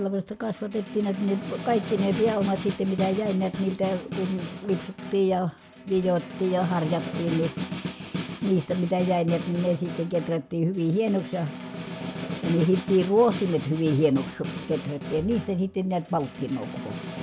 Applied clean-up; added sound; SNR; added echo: none; Snare drum; 9 dB; none.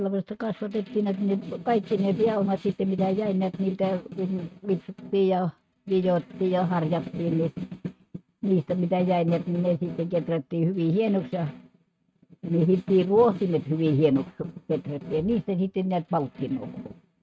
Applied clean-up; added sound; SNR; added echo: neural mask model RNNoise.